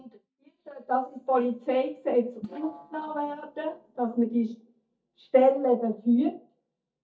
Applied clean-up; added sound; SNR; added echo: neural mask model DeepFilterNet 3.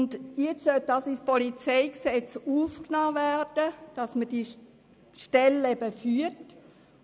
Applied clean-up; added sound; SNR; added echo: none; none; none; none.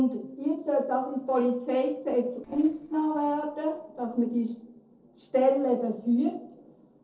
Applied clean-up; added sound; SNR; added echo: neural separator model SepFormer DNS4.